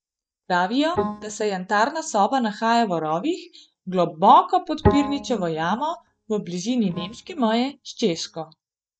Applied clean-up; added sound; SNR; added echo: neural mask model DeepFilterNet 3.